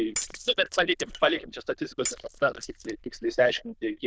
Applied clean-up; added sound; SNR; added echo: neural diffusion model UNIVERSE++.